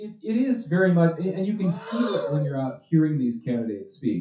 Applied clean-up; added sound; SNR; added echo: classical method WPE with log-MMSE.